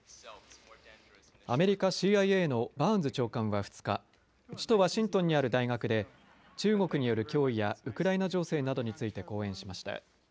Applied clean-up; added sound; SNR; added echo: none; none; none; none.